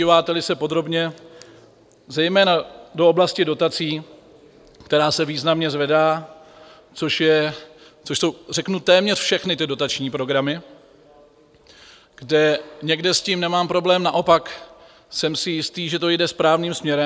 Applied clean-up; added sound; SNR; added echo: none; none; none; none.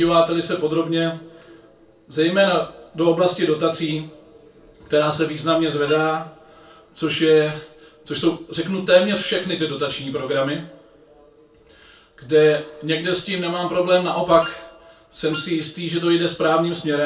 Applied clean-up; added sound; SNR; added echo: none; Wind instrument, woodwind instrument; 15 dB; reverberation time 0.3 s.